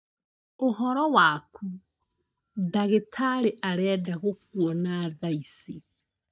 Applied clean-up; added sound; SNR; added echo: neural mask model DeepFilterNet 3.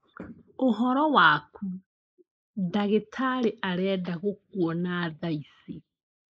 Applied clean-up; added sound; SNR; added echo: neural mask model Resemble Enhance denoiser.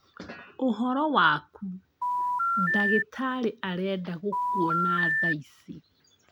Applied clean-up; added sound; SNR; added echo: none; Telephone; -4 dB; none.